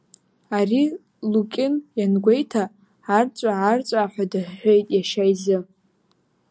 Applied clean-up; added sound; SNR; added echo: none; none; none; none.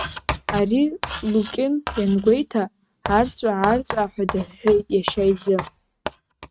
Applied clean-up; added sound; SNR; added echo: neural mask model RNNoise.